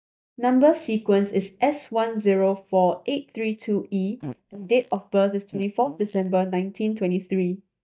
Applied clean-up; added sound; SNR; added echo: neural mask model DeepFilterNet 3.